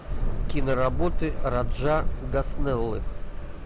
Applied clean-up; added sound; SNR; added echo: none; none; none; none.